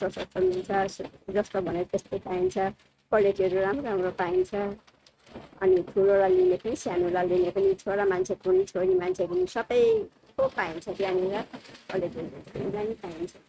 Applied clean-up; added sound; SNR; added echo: neural mask model RNNoise.